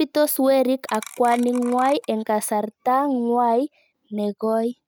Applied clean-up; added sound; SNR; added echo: neural mask model RNNoise.